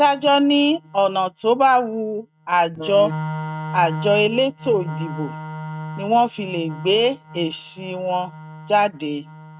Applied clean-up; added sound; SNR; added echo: neural mask model RNNoise.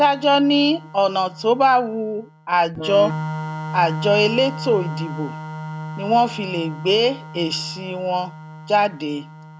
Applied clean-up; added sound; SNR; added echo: none; Organ; 11 dB; none.